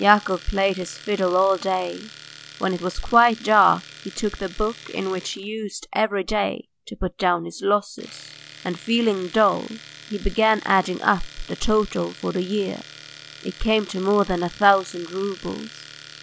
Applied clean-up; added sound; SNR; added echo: none; Domestic sounds, home sounds; 20 dB; none.